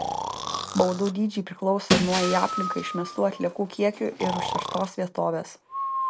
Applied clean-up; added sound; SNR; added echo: none; Breathing + Shatter; 4 dB; none.